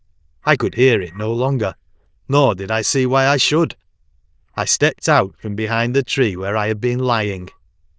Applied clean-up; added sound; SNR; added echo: neural diffusion model UNIVERSE++.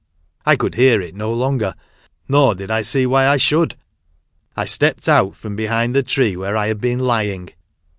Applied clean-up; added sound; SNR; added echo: none; none; none; none.